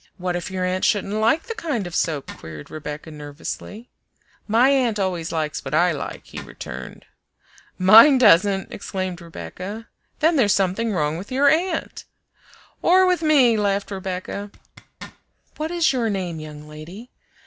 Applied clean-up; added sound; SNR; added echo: none; Zipper (clothing); 20 dB; none.